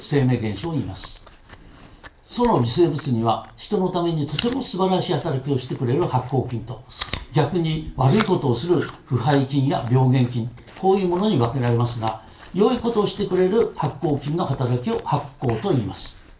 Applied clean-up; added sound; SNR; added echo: none; Chewing, mastication; 18 dB; reverberation time 0.3 s.